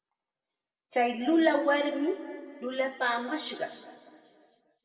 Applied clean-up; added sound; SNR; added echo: none; none; none; reverberation time 1.9 s.